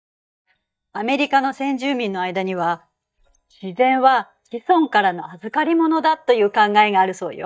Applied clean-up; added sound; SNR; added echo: neural mask model DeepFilterNet 3.